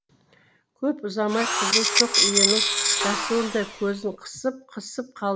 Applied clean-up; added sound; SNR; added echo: none; Tools; -4 dB; none.